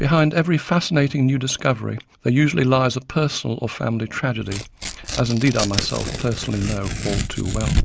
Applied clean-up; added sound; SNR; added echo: none; Tearing; 8 dB; none.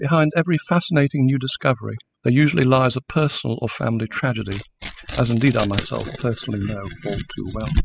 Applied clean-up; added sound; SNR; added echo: classical method spectral subtraction.